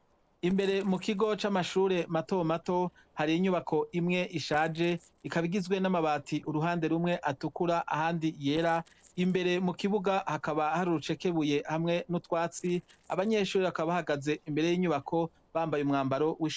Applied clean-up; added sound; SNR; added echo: neural separator model SepFormer DNS4.